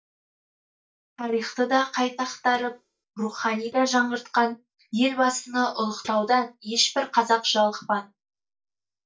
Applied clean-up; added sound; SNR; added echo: neural mask model DeepFilterNet 3.